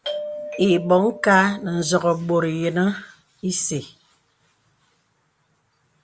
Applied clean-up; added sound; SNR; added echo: none; Doorbell; 11 dB; none.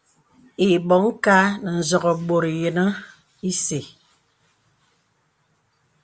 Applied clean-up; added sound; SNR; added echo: none; none; none; none.